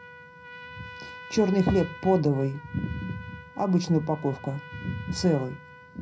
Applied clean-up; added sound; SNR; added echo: none; Trumpet; 17 dB; reverberation time 0.4 s.